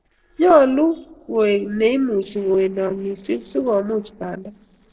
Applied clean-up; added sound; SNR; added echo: neural separator model SepFormer DNS4.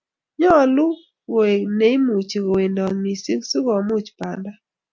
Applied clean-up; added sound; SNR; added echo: none; none; none; none.